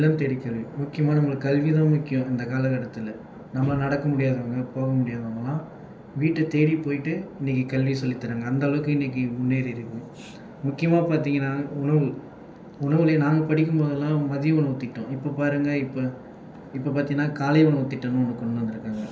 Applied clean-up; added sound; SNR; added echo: none; none; none; none.